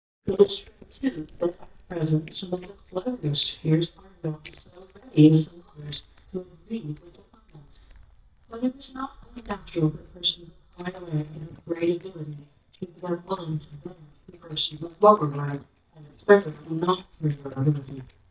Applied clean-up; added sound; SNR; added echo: neural mask model DeepFilterNet 3.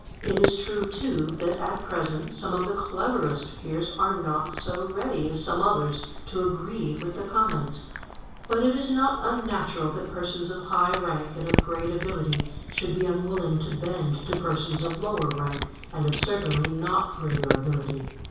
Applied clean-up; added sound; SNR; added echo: none; Cat; 7 dB; reverberation time 0.7 s.